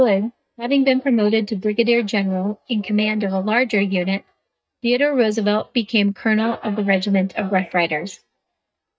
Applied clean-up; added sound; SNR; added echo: neural mask model DeepFilterNet 3.